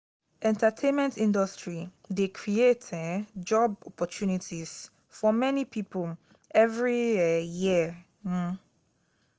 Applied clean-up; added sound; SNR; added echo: none; none; none; none.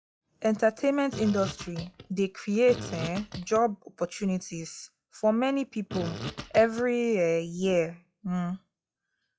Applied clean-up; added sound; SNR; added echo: classical method log-MMSE.